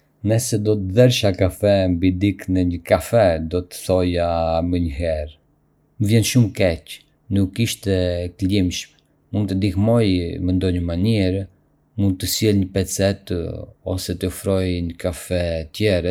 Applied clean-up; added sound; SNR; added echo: none; none; none; none.